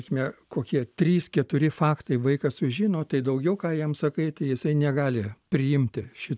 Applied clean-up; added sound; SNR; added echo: none; none; none; none.